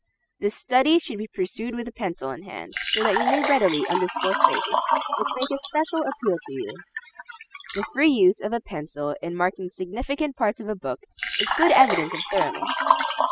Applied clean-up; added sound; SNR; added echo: classical method spectral subtraction.